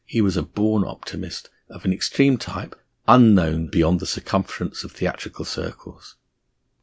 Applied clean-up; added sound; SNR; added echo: none; none; none; none.